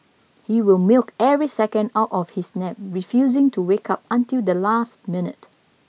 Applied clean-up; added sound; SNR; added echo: none; none; none; none.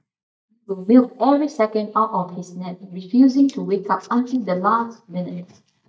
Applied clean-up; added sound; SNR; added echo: neural mask model DeepFilterNet 3.